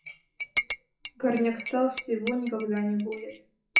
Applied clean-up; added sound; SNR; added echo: classical method WPE with log-MMSE.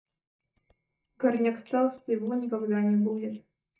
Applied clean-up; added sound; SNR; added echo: neural mask model DeepFilterNet 3.